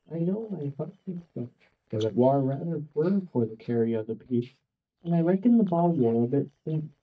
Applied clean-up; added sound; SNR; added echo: neural mask model DeepFilterNet 3.